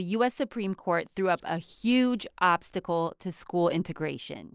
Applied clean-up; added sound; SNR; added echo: neural separator model SepFormer DNS4.